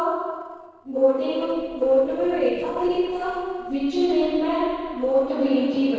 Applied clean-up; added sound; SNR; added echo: neural separator model SepFormer DNS4.